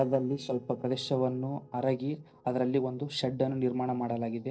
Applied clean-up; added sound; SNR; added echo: neural separator model SepFormer DNS4.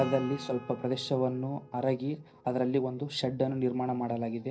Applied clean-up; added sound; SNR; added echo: none; Acoustic guitar / Strum; 17 dB; reverberation time 0.5 s.